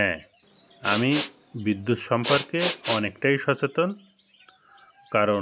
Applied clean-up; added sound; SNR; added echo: none; Respiratory sounds; 3 dB; none.